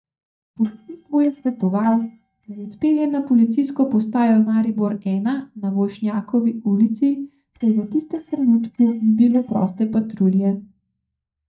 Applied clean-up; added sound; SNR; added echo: neural mask model DeepFilterNet 3.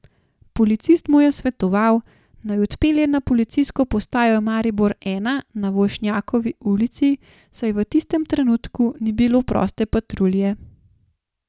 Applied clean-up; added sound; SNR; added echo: none; none; none; none.